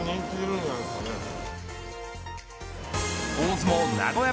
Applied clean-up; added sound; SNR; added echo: none; none; none; none.